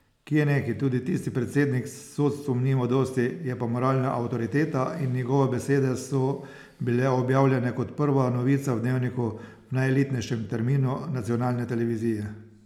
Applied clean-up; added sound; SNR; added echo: none; none; none; none.